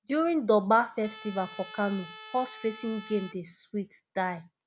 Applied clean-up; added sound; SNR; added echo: none; Trumpet; 16 dB; none.